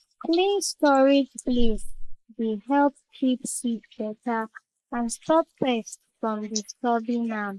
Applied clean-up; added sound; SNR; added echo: neural mask model Resemble Enhance denoiser.